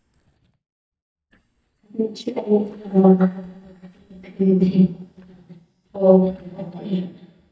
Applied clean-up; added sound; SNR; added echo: neural mask model DeepFilterNet 3.